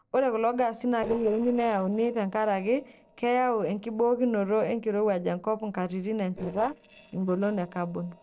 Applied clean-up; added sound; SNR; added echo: neural separator model SepFormer DNS4.